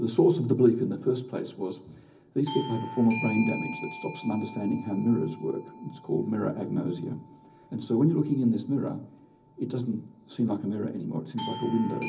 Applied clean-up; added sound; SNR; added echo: none; Bell / Doorbell; 15 dB; reverberation time 0.4 s.